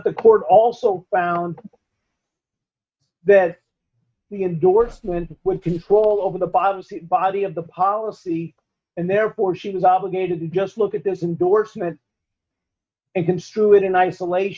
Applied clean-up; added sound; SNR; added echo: neural mask model RNNoise.